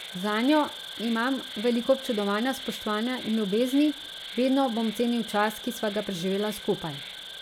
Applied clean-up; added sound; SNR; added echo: none; Insect; 12 dB; none.